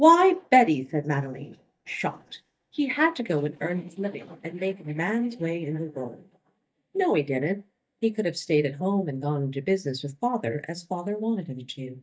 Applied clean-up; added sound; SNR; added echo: neural mask model DeepFilterNet 3.